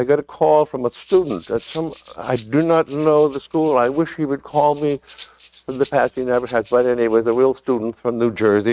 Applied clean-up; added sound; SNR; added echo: neural mask model RNNoise.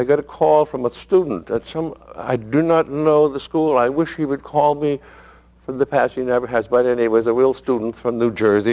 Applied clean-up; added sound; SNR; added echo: none; none; none; none.